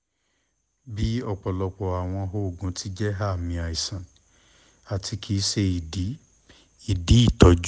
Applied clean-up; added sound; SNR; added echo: none; none; none; none.